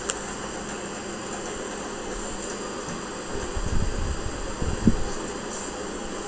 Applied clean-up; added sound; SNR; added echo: none; none; none; reverberation time 1.6 s.